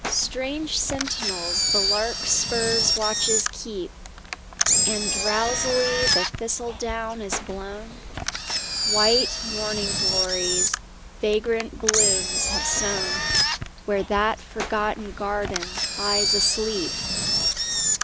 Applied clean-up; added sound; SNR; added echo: none; Engine; -2 dB; none.